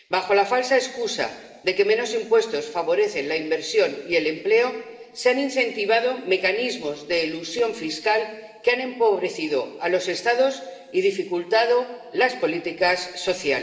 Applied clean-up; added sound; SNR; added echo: none; none; none; reverberation time 2.5 s.